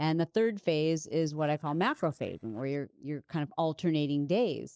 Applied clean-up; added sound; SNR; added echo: neural separator model SepFormer DNS4.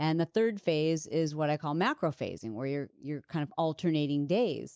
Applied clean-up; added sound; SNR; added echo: none; none; none; none.